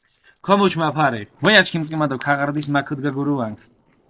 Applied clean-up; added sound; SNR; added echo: neural separator model SepFormer DNS4.